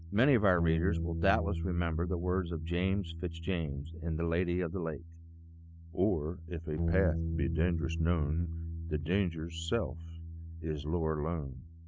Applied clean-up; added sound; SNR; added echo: none; Bass guitar; 4 dB; none.